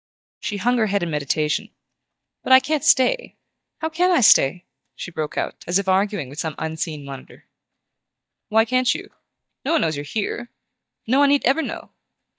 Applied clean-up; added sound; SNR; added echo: neural mask model DeepFilterNet 3.